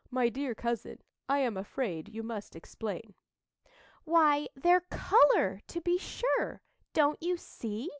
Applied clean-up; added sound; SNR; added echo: none; none; none; none.